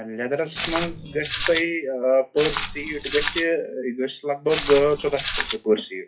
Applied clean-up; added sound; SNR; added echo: classical method WPE with log-MMSE.